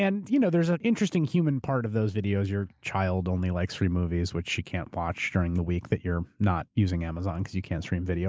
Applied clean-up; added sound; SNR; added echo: none; none; none; none.